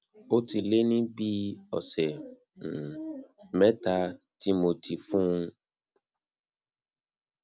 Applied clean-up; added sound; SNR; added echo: none; none; none; none.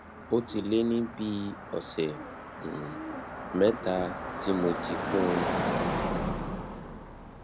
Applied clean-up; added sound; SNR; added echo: none; Car passing by; 3 dB; none.